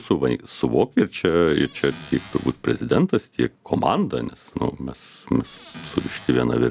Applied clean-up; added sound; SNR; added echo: none; Squeak / Cupboard open or close; 16 dB; none.